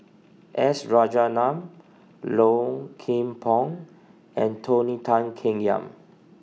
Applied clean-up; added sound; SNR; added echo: none; none; none; none.